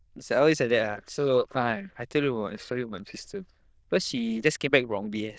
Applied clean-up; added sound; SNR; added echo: neural diffusion model UNIVERSE++.